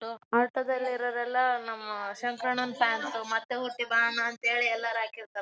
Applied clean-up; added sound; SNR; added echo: none; none; none; none.